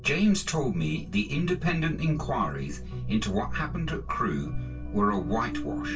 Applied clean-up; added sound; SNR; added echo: none; none; none; reverberation time 0.2 s.